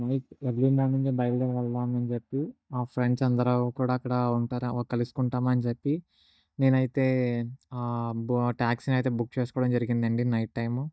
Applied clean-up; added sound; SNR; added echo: neural mask model DeepFilterNet 3.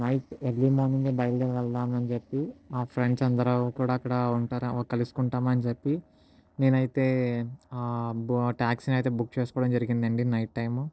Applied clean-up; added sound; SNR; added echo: neural separator model SepFormer DNS4.